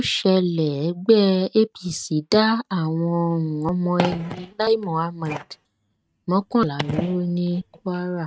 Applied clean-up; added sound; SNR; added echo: neural mask model RNNoise.